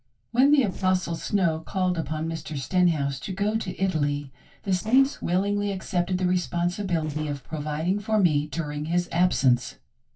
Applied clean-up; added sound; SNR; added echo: neural separator model SepFormer DNS4.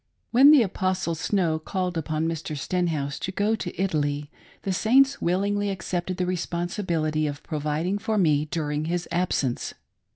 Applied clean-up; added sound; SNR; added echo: none; none; none; none.